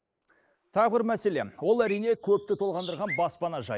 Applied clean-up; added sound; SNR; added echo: neural mask model Resemble Enhance denoiser.